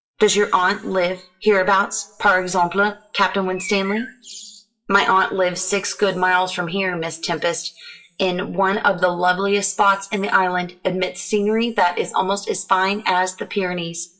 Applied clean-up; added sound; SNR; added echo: classical method WPE with log-MMSE.